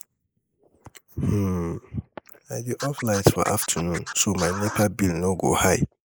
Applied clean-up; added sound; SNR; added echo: neural mask model Resemble Enhance denoiser.